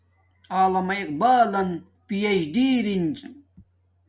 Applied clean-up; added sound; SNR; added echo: none; none; none; none.